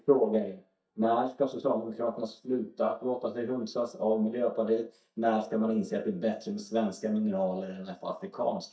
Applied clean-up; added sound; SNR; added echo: neural mask model DeepFilterNet 3.